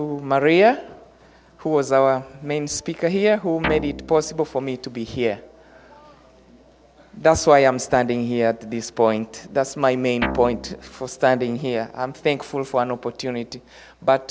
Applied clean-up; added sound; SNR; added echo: none; Guitar; 8 dB; none.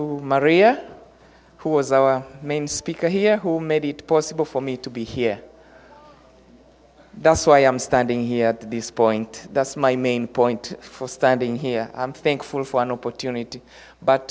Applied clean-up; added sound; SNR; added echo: none; none; none; none.